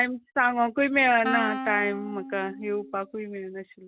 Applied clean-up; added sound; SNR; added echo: none; Wind instrument, woodwind instrument; 9 dB; none.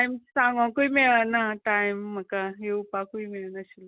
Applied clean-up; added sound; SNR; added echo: none; none; none; none.